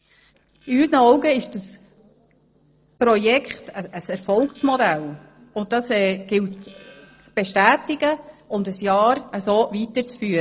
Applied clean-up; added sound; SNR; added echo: neural separator model SepFormer DNS4.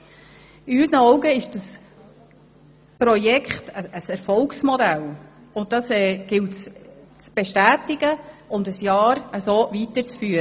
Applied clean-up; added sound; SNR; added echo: none; none; none; none.